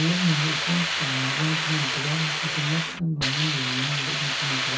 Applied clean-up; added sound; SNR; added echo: none; Hiss; -1 dB; reverberation time 0.3 s.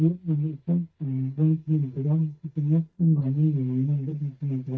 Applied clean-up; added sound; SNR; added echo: neural mask model DeepFilterNet 3.